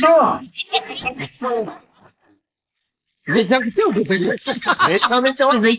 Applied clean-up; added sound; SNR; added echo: neural mask model Resemble Enhance denoiser.